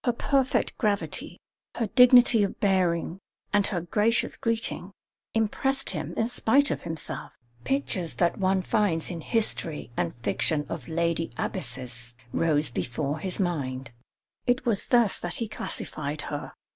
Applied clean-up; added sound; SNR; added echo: none; none; none; none.